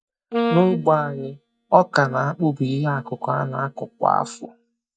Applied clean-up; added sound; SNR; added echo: neural mask model DeepFilterNet 3.